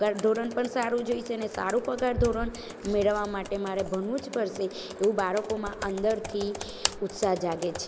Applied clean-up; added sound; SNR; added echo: none; Computer keyboard; 11 dB; none.